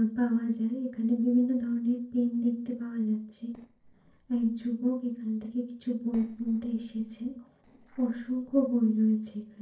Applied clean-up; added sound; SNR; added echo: neural separator model SepFormer DNS4.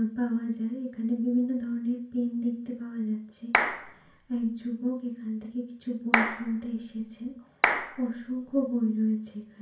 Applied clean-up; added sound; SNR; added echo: none; Clapping; 1 dB; reverberation time 0.4 s.